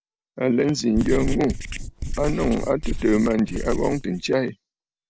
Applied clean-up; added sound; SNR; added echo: none; Writing; 5 dB; none.